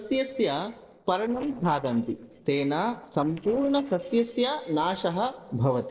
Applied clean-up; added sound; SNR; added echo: neural separator model SepFormer DNS4.